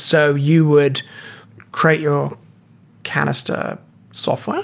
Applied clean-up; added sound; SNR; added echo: none; none; none; none.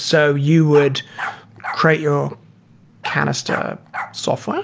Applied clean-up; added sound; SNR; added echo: none; Bark; 12 dB; none.